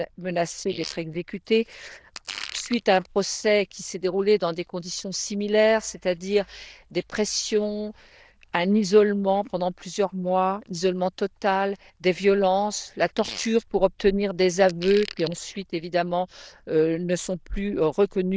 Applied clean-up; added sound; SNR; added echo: neural diffusion model UNIVERSE++.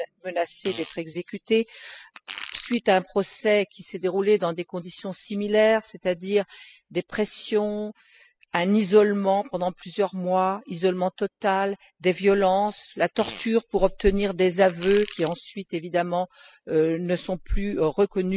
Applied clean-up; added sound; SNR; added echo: classical method spectral subtraction.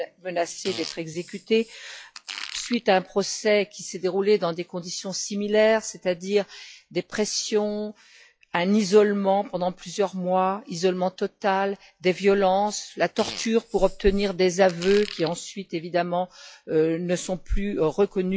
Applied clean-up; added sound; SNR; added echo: classical method log-MMSE.